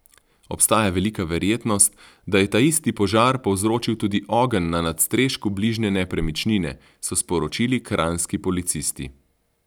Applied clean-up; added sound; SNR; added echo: none; none; none; none.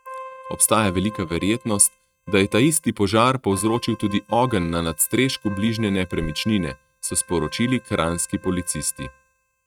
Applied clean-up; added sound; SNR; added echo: neural mask model RNNoise.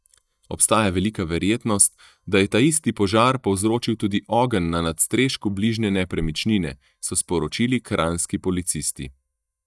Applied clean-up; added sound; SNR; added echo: neural mask model DeepFilterNet 3.